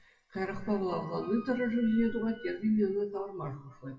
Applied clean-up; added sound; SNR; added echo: classical method WPE with log-MMSE.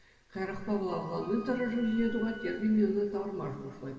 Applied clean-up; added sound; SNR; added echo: none; Wind instrument, woodwind instrument; 16 dB; reverberation time 2.0 s.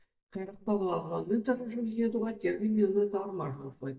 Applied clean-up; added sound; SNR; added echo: neural mask model DeepFilterNet 3.